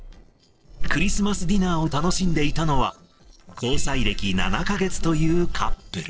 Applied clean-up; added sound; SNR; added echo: neural separator model SepFormer DNS4.